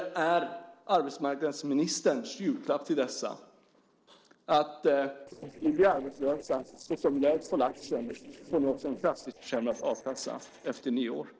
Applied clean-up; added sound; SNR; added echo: neural separator model SepFormer DNS4.